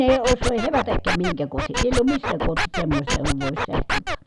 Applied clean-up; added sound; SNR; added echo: none; Scratching (performance technique); 1 dB; none.